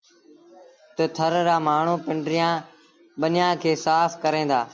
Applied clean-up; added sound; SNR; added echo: none; none; none; none.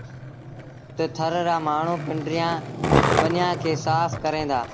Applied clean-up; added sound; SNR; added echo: none; Skateboard; 1 dB; none.